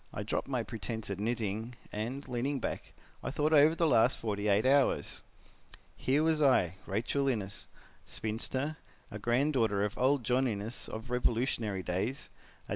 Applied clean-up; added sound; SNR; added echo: none; none; none; none.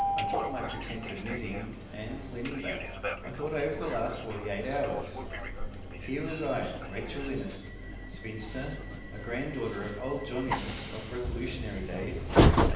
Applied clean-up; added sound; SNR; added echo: none; Train; -4 dB; reverberation time 0.9 s.